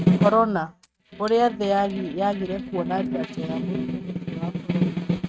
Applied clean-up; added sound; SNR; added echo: neural mask model RNNoise.